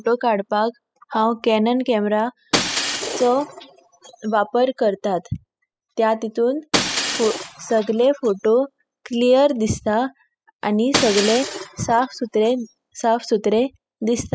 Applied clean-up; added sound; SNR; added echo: classical method spectral subtraction.